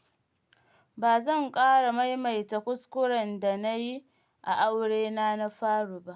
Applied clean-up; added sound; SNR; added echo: none; none; none; none.